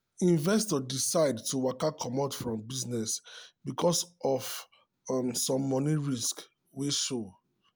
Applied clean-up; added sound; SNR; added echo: none; none; none; none.